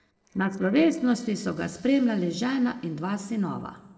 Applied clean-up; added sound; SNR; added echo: neural separator model SepFormer DNS4.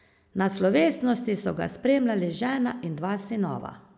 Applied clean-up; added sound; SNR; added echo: none; none; none; none.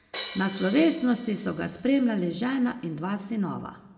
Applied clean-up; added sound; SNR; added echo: none; Crash cymbal; 8 dB; reverberation time 1.0 s.